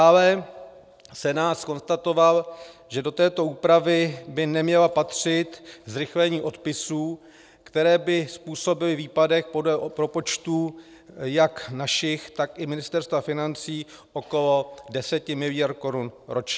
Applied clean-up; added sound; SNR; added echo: none; none; none; none.